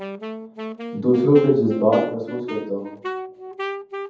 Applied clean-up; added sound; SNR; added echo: none; Wind instrument, woodwind instrument; 10 dB; reverberation time 0.8 s.